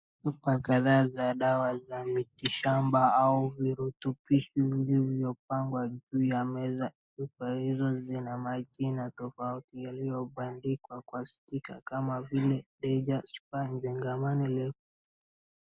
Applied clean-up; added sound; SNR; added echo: neural mask model Resemble Enhance denoiser.